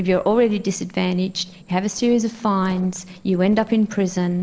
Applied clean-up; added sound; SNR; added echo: neural separator model SepFormer DNS4.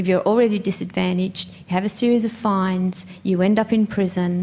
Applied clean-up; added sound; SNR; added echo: none; none; none; none.